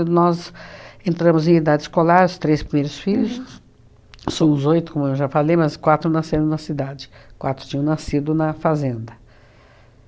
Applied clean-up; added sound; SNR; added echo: none; none; none; none.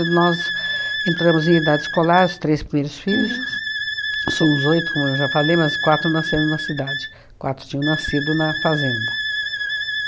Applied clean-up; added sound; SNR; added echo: none; Wind instrument, woodwind instrument; 4 dB; none.